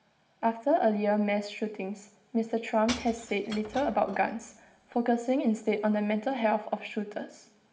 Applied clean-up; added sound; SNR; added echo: none; Shatter / Crushing; 17 dB; reverberation time 0.7 s.